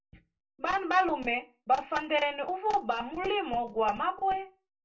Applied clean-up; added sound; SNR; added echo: none; none; none; reverberation time 0.2 s.